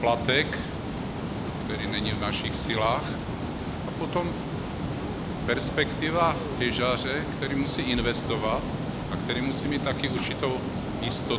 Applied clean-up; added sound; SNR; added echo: none; Water; 2 dB; none.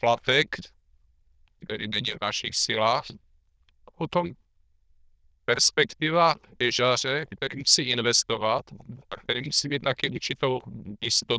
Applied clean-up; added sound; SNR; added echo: neural diffusion model UNIVERSE++.